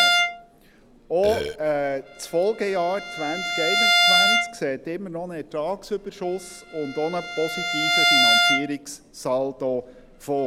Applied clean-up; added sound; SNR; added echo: none; Burping, eructation + Bowed string instrument; -3 dB; none.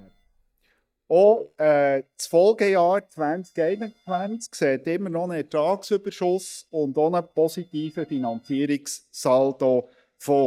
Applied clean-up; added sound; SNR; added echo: neural mask model DeepFilterNet 3.